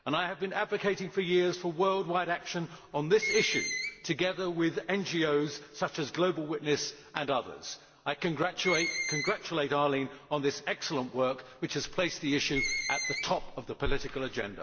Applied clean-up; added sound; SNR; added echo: none; Screech; 6 dB; reverberation time 1.9 s.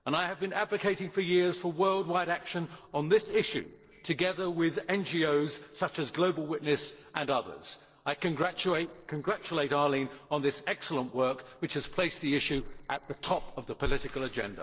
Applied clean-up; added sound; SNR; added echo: neural separator model SepFormer DNS4.